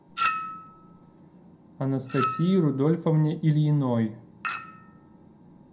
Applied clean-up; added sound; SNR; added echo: none; Chink, clink; 8 dB; reverberation time 0.2 s.